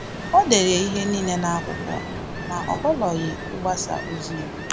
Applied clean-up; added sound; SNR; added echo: none; Ocean; 7 dB; none.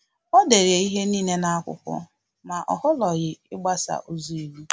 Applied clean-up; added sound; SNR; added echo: none; none; none; none.